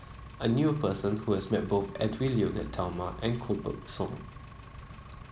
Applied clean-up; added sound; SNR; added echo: none; Engine; 17 dB; none.